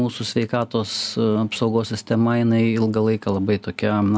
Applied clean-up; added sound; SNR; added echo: none; none; none; none.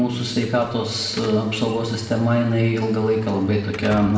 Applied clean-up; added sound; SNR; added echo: none; Slam / Alarm; 20 dB; reverberation time 0.9 s.